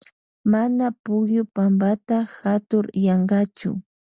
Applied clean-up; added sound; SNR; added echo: none; none; none; none.